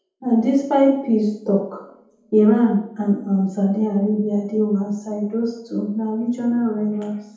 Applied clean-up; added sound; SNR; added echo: none; none; none; reverberation time 0.8 s.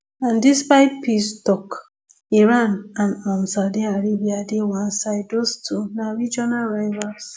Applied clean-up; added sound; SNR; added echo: none; none; none; none.